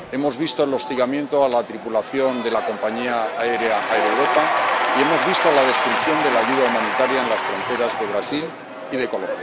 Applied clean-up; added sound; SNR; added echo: none; Applause / Crowd / Cheering; 1 dB; none.